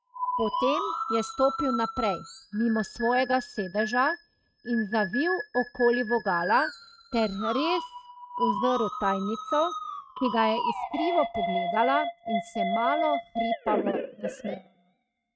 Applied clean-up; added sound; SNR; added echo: neural mask model RNNoise.